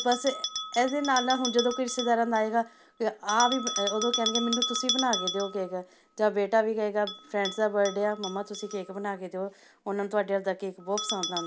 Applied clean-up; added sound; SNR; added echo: none; Bell; 7 dB; none.